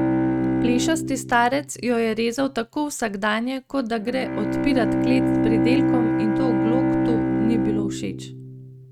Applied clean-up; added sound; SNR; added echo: neural mask model RNNoise.